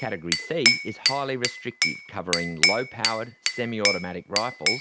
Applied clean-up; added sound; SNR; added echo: none; Glass / Bell; -3 dB; none.